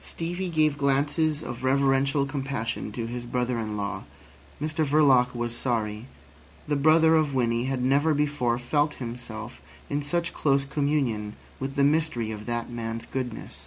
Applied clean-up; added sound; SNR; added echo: none; none; none; none.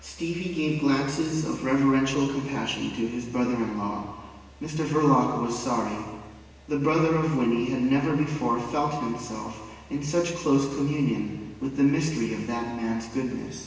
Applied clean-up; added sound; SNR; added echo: none; none; none; reverberation time 1.3 s.